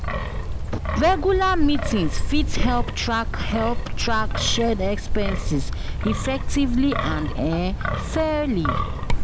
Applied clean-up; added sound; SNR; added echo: none; Wind; -1 dB; none.